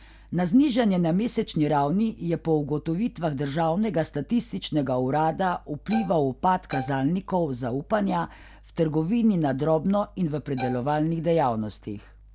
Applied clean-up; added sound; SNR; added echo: none; Bowed string instrument; 11 dB; none.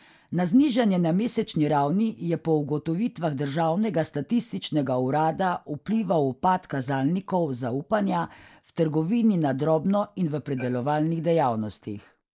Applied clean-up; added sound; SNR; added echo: neural mask model Resemble Enhance denoiser.